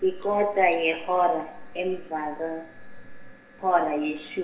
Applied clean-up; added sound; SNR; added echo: none; none; none; reverberation time 0.9 s.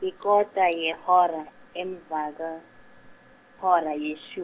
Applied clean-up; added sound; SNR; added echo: none; none; none; none.